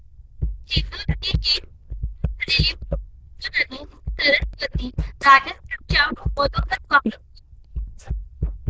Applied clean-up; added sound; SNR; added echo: neural diffusion model UNIVERSE++.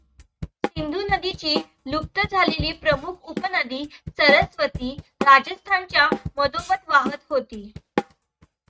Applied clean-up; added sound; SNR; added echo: neural mask model RNNoise.